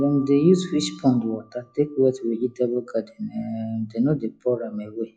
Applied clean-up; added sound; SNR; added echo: classical method log-MMSE.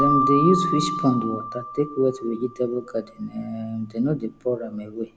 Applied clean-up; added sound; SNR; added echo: none; Keyboard (musical); 4 dB; none.